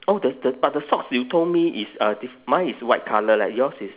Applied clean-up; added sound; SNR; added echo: none; none; none; none.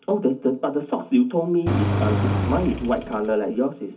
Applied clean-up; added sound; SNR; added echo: none; Engine; 2 dB; reverberation time 0.3 s.